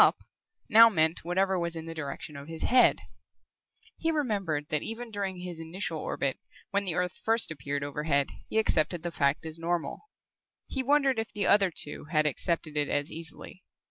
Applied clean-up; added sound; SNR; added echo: none; none; none; none.